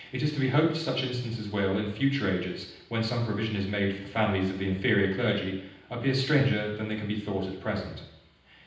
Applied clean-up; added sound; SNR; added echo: none; none; none; reverberation time 0.9 s.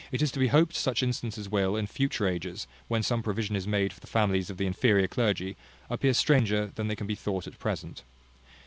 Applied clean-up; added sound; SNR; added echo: none; none; none; none.